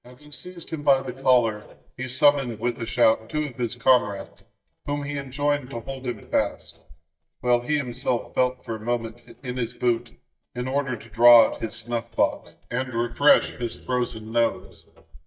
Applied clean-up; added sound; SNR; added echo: neural mask model DeepFilterNet 3.